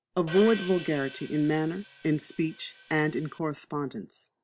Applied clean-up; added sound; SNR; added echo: none; Hi-hat; 14 dB; none.